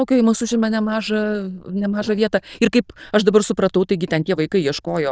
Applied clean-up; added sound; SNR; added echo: neural diffusion model UNIVERSE++.